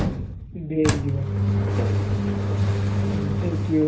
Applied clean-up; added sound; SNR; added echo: none; Engine; -5 dB; reverberation time 0.3 s.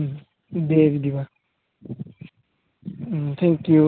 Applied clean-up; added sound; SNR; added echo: none; none; none; none.